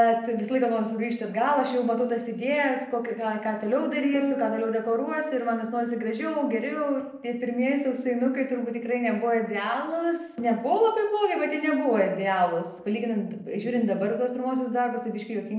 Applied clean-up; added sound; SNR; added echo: neural separator model SepFormer DNS4.